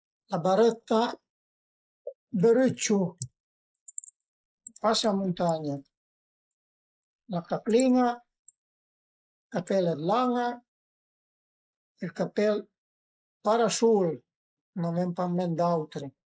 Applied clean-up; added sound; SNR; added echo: neural mask model Resemble Enhance denoiser.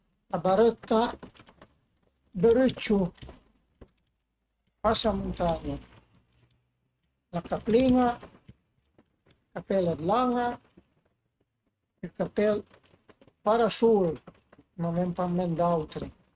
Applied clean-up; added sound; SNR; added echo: neural mask model RNNoise.